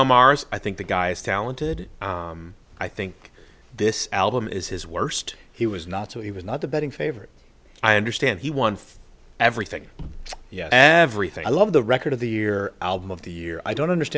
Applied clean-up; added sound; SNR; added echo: none; none; none; none.